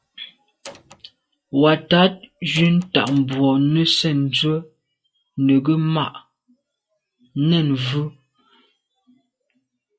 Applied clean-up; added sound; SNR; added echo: classical method log-MMSE.